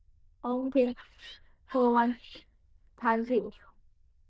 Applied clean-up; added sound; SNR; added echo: neural diffusion model UNIVERSE++.